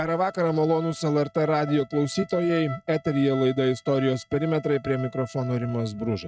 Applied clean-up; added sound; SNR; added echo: neural mask model RNNoise.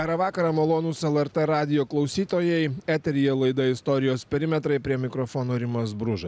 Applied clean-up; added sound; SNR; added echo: none; none; none; none.